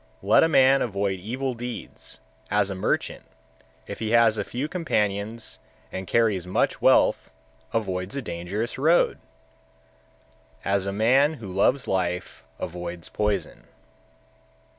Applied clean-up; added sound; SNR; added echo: none; none; none; none.